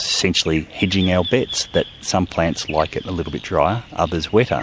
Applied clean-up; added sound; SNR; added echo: none; none; none; none.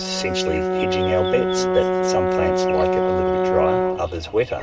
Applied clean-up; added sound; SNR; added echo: none; Brass instrument; -4 dB; reverberation time 2.6 s.